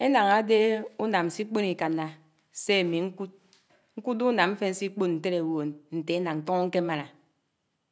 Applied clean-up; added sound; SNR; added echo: none; none; none; none.